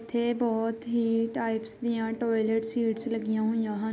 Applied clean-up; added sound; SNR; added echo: none; none; none; none.